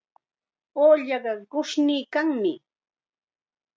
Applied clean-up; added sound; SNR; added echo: none; none; none; none.